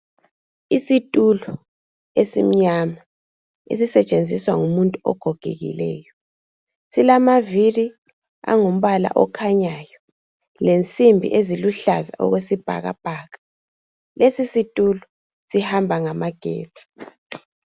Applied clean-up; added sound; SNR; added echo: none; none; none; none.